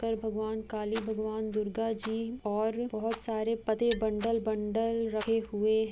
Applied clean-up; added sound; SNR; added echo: none; Rattle + Hammer; 18 dB; none.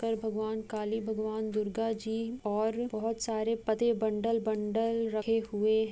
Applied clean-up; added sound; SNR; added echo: none; none; none; none.